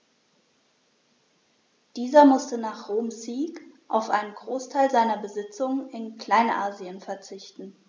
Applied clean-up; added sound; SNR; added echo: none; none; none; none.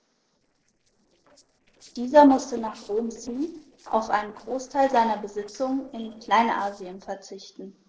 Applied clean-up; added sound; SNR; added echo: neural separator model SepFormer DNS4.